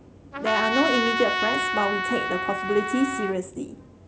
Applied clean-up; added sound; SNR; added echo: none; Trumpet; 1 dB; none.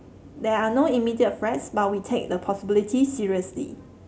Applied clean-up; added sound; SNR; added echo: none; none; none; none.